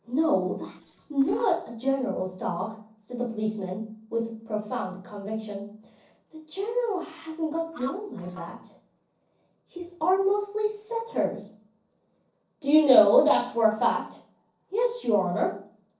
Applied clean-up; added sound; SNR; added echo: neural separator model SepFormer DNS4.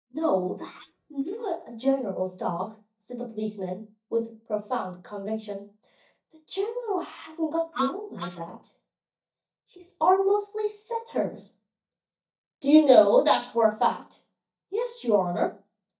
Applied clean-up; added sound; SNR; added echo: neural mask model DeepFilterNet 3.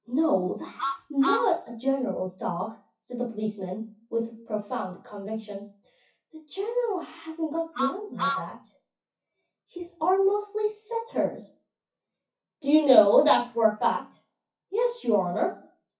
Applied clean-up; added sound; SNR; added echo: classical method WPE with log-MMSE.